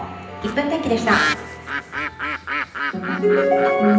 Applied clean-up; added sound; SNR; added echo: none; Bird; 6 dB; reverberation time 0.8 s.